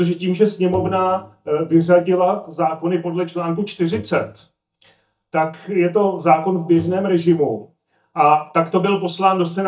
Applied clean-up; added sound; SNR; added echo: neural mask model DeepFilterNet 3.